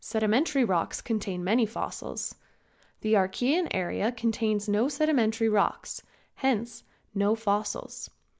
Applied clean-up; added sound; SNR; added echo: none; none; none; none.